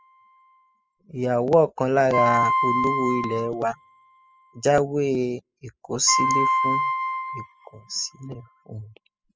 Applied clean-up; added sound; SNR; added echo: classical method spectral subtraction.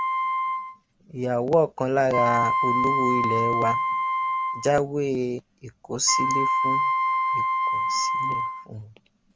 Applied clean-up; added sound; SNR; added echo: none; Wind instrument, woodwind instrument; -2 dB; none.